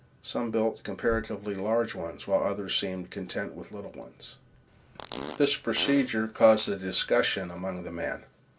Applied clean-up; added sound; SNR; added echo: none; Fart; 13 dB; reverberation time 0.2 s.